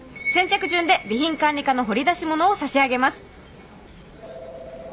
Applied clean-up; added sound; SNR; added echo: none; none; none; none.